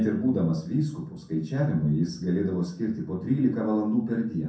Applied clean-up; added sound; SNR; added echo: none; none; none; reverberation time 0.5 s.